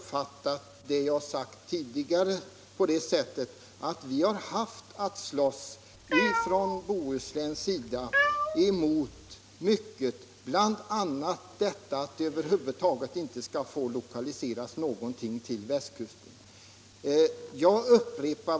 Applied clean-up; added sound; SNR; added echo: none; Cat; 2 dB; none.